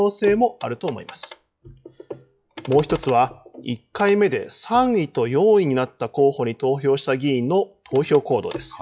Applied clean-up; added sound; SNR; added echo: classical method log-MMSE.